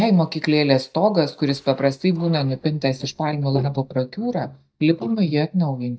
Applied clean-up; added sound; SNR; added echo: neural mask model DeepFilterNet 3.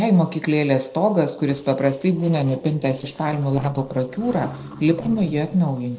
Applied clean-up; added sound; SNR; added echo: neural separator model SepFormer DNS4.